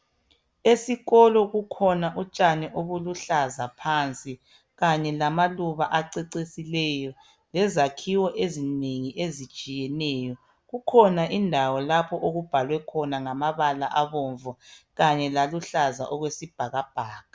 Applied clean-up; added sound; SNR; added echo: none; none; none; none.